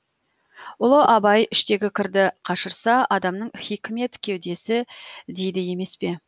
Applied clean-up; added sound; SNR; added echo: none; none; none; none.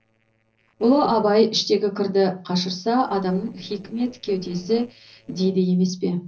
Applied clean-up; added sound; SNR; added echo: neural separator model SepFormer DNS4.